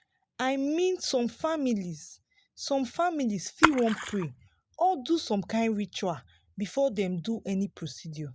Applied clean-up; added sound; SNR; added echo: none; Splash, splatter; 2 dB; none.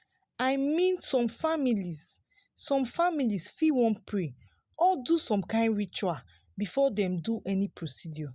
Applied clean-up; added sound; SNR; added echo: none; none; none; none.